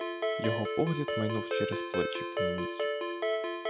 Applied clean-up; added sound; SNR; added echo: none; Ringtone; -3 dB; none.